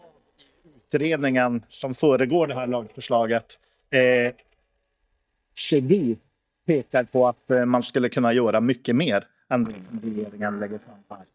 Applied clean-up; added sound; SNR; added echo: neural mask model DeepFilterNet 3.